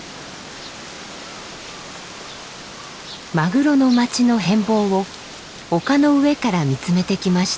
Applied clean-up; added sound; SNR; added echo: none; none; none; none.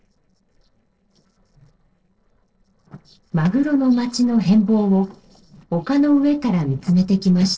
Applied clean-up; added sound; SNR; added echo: neural separator model SepFormer DNS4.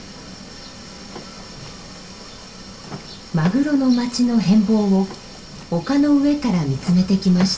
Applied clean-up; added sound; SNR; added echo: none; Door / Car; 20 dB; reverberation time 0.2 s.